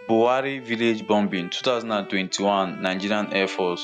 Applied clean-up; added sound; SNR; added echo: none; Bowed string instrument; 18 dB; none.